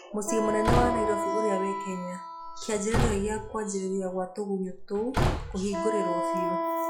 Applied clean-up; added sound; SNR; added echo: classical method log-MMSE.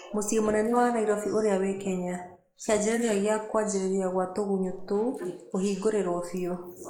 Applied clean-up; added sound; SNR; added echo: neural mask model Resemble Enhance denoiser.